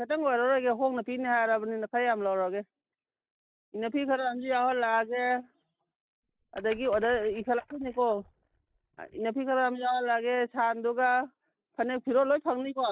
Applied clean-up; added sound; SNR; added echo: neural mask model DeepFilterNet 3.